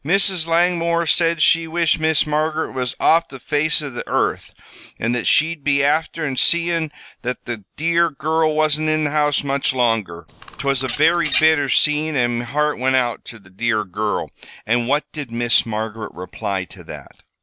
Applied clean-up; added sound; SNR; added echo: neural separator model SepFormer DNS4.